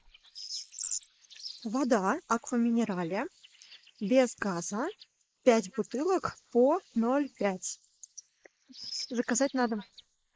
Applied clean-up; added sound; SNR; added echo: neural mask model Resemble Enhance denoiser.